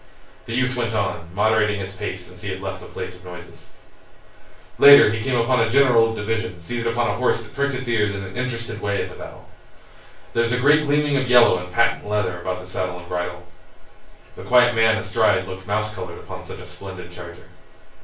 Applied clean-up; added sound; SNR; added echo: none; none; none; reverberation time 0.3 s.